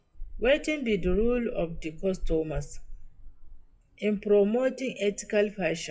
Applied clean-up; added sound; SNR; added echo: classical method WPE with log-MMSE.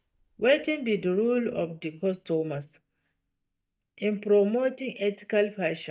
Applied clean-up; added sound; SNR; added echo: neural mask model DeepFilterNet 3.